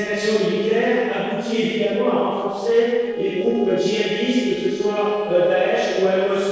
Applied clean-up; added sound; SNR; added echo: neural separator model SepFormer DNS4.